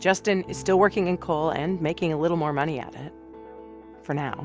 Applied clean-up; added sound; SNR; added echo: none; none; none; none.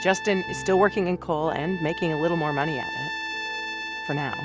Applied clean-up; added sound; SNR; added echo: none; Trumpet; 8 dB; none.